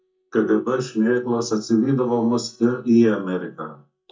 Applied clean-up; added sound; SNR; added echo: neural mask model DeepFilterNet 3.